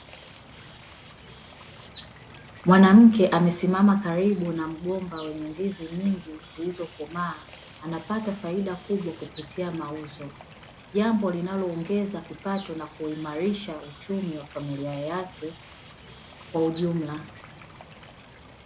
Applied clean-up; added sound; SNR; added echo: none; Water / Bird; 18 dB; none.